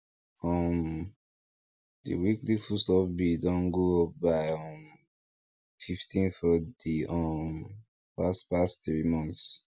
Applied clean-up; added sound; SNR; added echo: none; none; none; none.